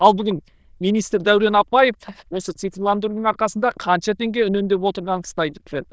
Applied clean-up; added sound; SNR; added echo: neural diffusion model UNIVERSE++.